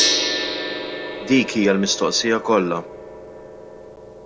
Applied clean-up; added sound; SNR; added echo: none; Gong; 4 dB; none.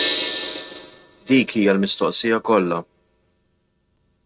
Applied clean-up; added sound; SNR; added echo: neural mask model RNNoise.